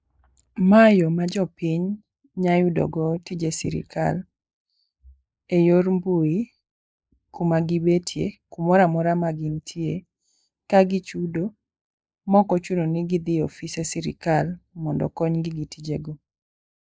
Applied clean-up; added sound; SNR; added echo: neural mask model Resemble Enhance denoiser.